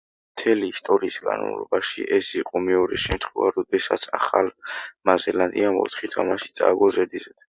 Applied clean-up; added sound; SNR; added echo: none; Scissors; 14 dB; none.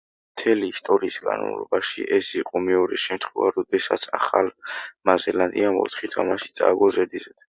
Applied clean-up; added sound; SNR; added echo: none; none; none; none.